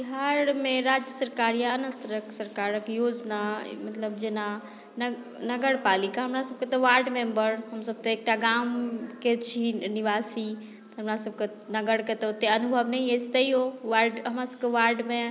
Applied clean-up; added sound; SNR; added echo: none; none; none; none.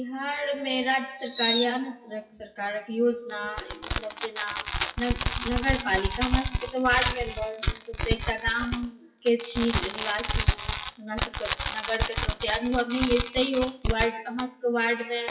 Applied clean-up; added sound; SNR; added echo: classical method WPE with log-MMSE.